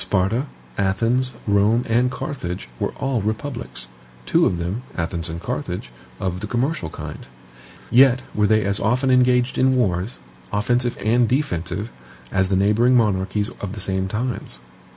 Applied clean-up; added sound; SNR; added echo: none; none; none; none.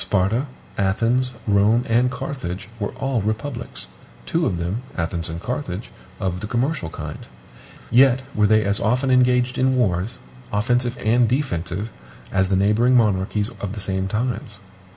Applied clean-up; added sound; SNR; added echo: none; none; none; reverberation time 1.0 s.